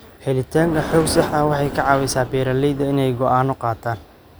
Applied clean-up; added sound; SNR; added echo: none; Explosion; 13 dB; none.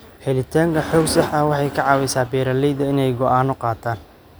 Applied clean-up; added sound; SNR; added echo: none; none; none; none.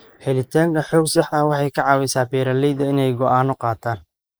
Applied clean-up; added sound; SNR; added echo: neural mask model Resemble Enhance denoiser.